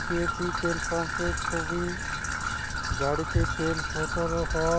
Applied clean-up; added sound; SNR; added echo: none; Trickle, dribble / Traffic noise, roadway noise; -1 dB; none.